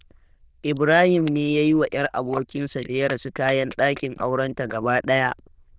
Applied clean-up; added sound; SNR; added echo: neural diffusion model UNIVERSE++.